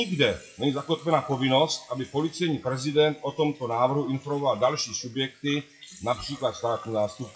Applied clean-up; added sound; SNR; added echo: classical method WPE with log-MMSE.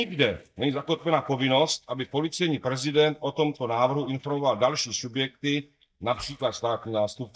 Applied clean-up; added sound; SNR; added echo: neural mask model DeepFilterNet 3.